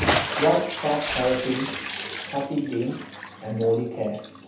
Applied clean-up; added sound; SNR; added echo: none; Bathtub (filling or washing) / Splash, splatter; 4 dB; reverberation time 0.7 s.